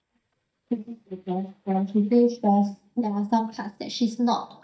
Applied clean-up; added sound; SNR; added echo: neural mask model DeepFilterNet 3.